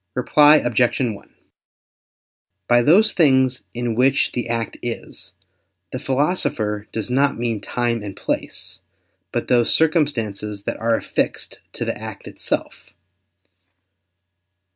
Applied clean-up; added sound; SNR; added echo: none; none; none; none.